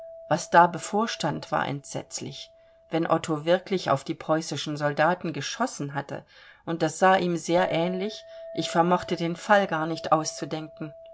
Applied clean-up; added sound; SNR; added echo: none; Chink, clink; 18 dB; none.